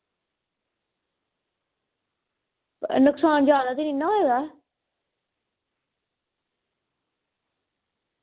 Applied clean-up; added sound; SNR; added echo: none; none; none; none.